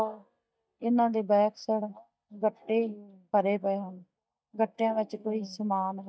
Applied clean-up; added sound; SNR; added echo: neural mask model DeepFilterNet 3.